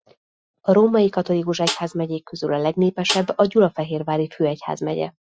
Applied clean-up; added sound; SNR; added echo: classical method Wiener filter.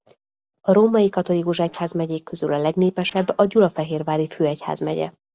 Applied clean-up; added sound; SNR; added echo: neural separator model SepFormer DNS4.